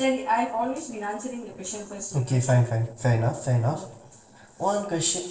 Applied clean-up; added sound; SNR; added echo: neural separator model SepFormer DNS4.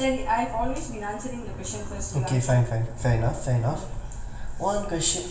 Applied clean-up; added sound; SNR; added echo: none; Livestock, farm animals, working animals; 16 dB; reverberation time 1.1 s.